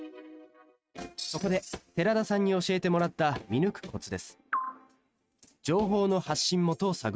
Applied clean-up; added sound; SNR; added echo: neural mask model RNNoise.